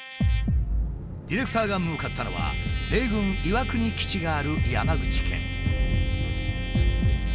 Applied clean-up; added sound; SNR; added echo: none; Trumpet; 14 dB; none.